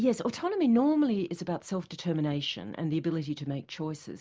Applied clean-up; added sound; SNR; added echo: none; none; none; none.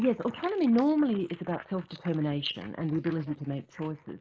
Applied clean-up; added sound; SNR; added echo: neural mask model Resemble Enhance denoiser.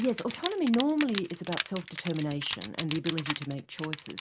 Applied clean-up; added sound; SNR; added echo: none; Crushing; 2 dB; none.